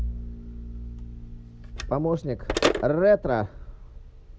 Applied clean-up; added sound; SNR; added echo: none; Bowed string instrument + Telephone; 5 dB; none.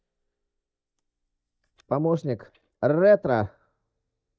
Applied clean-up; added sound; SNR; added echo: neural mask model DeepFilterNet 3.